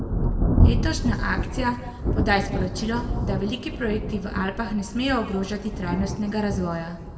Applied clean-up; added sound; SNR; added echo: none; Thunder; -2 dB; reverberation time 1.5 s.